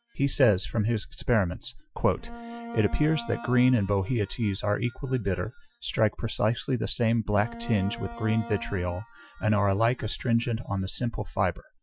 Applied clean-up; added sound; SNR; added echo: classical method Wiener filter.